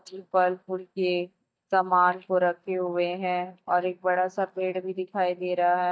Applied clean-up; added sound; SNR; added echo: neural mask model DeepFilterNet 3.